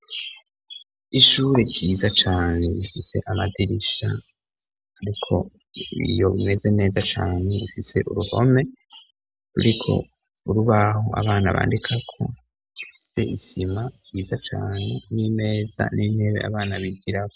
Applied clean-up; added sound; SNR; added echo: none; none; none; none.